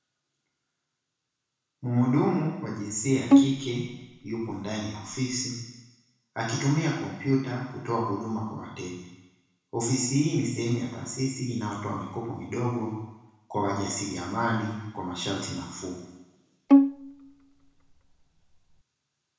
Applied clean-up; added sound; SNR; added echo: none; Bowed string instrument; -5 dB; reverberation time 1.0 s.